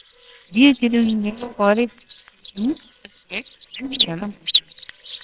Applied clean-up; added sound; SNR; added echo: neural separator model SepFormer WHAMR!.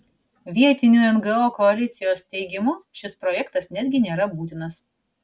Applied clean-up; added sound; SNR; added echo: none; none; none; none.